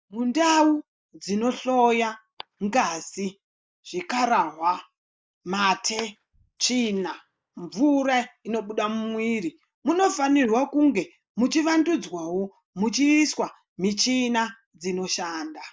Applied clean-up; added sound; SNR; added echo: neural mask model DeepFilterNet 3.